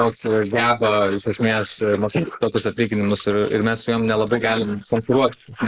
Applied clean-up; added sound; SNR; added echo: neural mask model Resemble Enhance denoiser.